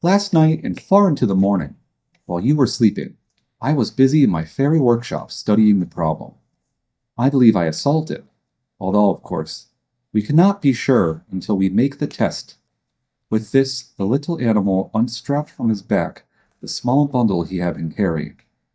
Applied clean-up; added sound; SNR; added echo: neural mask model DeepFilterNet 3.